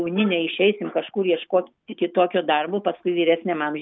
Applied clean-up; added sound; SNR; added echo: none; none; none; none.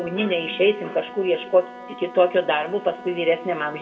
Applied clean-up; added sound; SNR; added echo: none; Wind instrument, woodwind instrument; 16 dB; reverberation time 1.4 s.